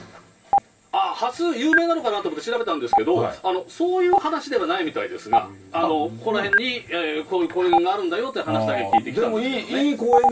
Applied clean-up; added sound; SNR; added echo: none; Stream; 3 dB; reverberation time 0.2 s.